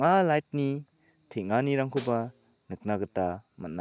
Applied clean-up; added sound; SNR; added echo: none; Snare drum; 19 dB; none.